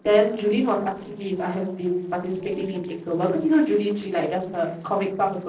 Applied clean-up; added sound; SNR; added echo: neural separator model SepFormer DNS4.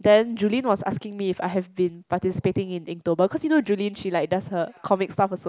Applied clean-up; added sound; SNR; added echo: none; none; none; none.